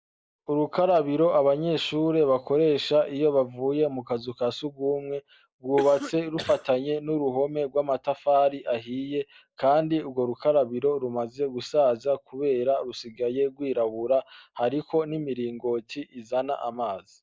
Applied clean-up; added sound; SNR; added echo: none; Cough; 11 dB; none.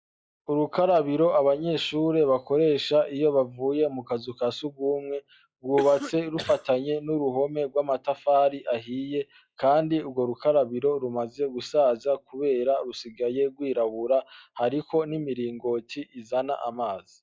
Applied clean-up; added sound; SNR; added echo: classical method log-MMSE.